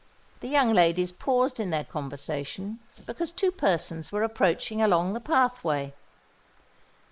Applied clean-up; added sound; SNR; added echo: neural mask model Resemble Enhance denoiser.